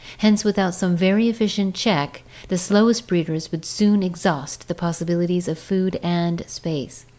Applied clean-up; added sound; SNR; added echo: none; none; none; none.